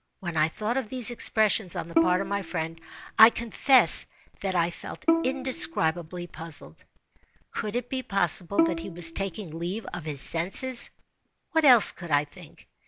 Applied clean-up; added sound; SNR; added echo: none; Bowed string instrument; 6 dB; none.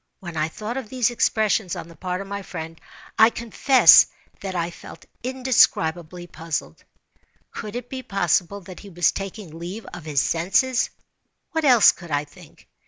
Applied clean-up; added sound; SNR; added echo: none; none; none; none.